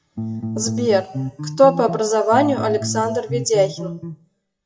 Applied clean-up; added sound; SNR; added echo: classical method WPE with log-MMSE.